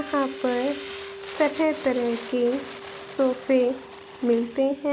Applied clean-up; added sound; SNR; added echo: none; Fire + Organ; 12 dB; none.